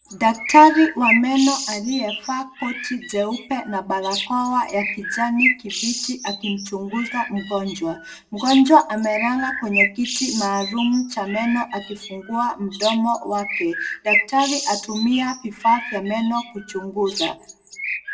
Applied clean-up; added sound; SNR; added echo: none; Bird; 7 dB; reverberation time 0.3 s.